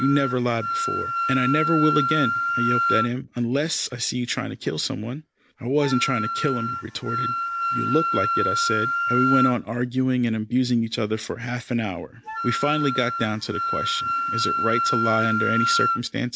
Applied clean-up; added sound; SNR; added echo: none; Wind instrument, woodwind instrument; 2 dB; none.